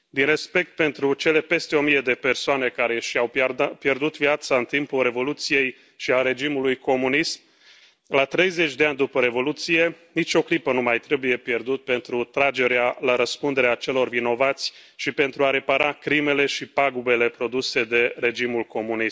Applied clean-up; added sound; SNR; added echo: none; none; none; none.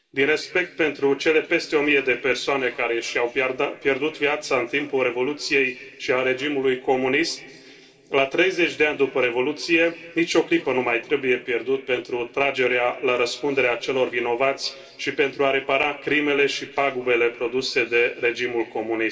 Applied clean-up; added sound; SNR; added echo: none; none; none; reverberation time 2.4 s.